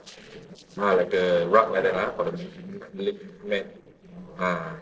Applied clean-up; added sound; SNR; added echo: neural separator model SepFormer DNS4.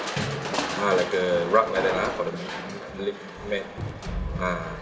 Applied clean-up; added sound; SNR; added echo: none; Crushing; 4 dB; reverberation time 2.5 s.